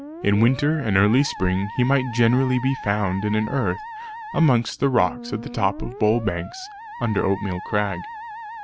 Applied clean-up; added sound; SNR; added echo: none; Musical instrument; 13 dB; none.